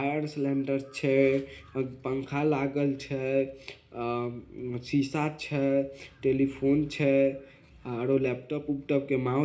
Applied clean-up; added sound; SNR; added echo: none; none; none; reverberation time 0.4 s.